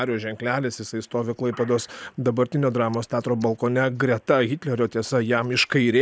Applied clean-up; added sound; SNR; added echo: none; none; none; none.